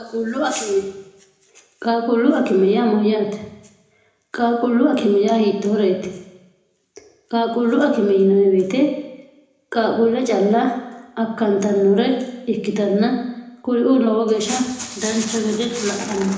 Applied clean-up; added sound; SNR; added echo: none; none; none; reverberation time 0.9 s.